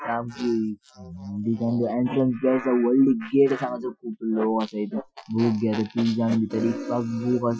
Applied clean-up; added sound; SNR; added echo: classical method Wiener filter.